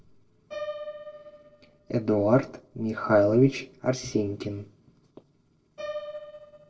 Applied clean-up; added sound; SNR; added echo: neural separator model SepFormer DNS4.